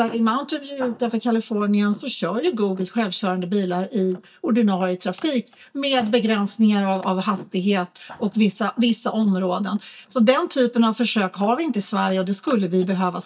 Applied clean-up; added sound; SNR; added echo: neural mask model DeepFilterNet 3.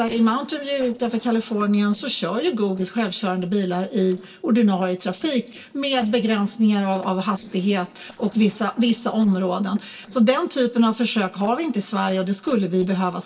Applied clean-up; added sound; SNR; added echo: neural separator model SepFormer DNS4.